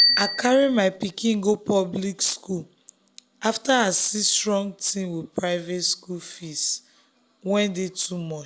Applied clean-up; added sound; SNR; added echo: none; Bicycle bell; 8 dB; none.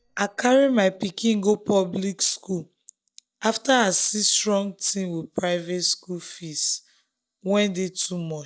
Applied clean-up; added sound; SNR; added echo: neural mask model DeepFilterNet 3.